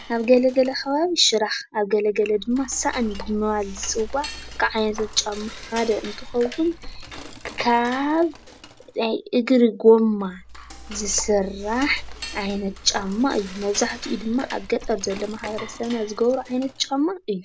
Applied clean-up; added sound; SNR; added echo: none; Cutlery, silverware / Dishes, pots, and pans; 14 dB; none.